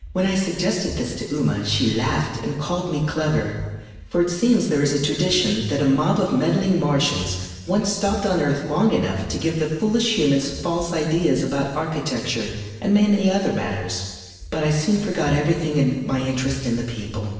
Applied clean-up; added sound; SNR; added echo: none; Run; 19 dB; reverberation time 1.3 s.